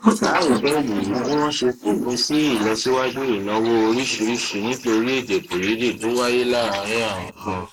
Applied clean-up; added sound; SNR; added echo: neural mask model Resemble Enhance denoiser.